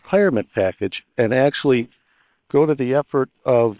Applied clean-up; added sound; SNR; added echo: neural separator model SepFormer WHAM!.